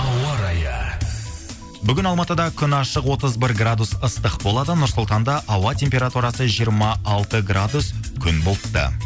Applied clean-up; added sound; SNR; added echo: none; none; none; none.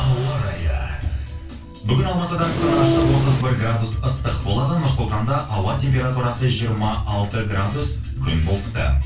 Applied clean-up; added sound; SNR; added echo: none; Train; -1 dB; reverberation time 0.3 s.